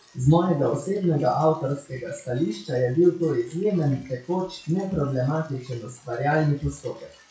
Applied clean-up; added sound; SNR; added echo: classical method WPE with log-MMSE.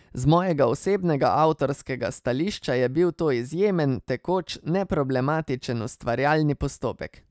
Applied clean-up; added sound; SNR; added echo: none; none; none; none.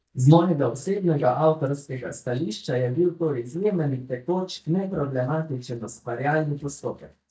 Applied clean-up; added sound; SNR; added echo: neural mask model DeepFilterNet 3.